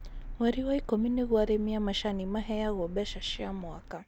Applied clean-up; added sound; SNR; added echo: none; Car; 10 dB; none.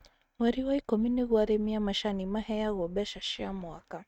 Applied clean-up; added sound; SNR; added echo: neural mask model RNNoise.